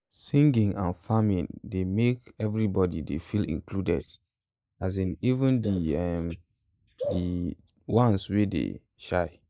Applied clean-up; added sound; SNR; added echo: neural mask model Resemble Enhance denoiser.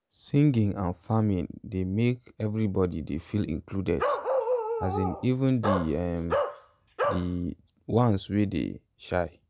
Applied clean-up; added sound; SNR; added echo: none; Bark; 2 dB; none.